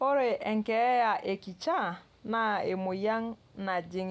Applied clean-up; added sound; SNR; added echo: none; none; none; none.